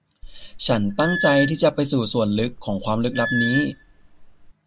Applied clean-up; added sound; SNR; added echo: none; Squeak / Screech; 8 dB; none.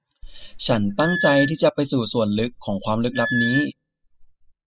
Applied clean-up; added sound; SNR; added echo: classical method spectral subtraction.